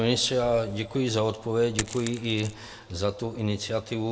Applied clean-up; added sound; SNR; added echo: none; Coin (dropping); 14 dB; reverberation time 1.4 s.